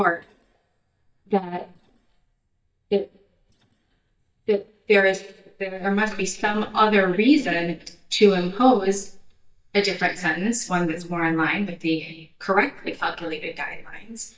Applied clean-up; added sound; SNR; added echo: neural mask model DeepFilterNet 3.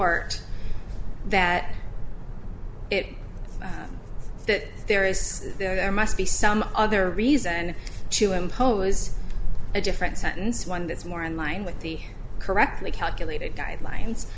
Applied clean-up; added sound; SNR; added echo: none; none; none; none.